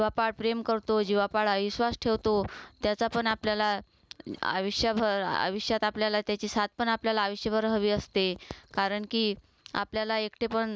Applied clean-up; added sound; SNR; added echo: none; none; none; none.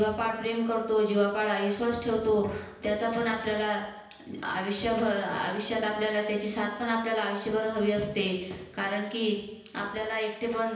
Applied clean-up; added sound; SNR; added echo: none; none; none; reverberation time 0.9 s.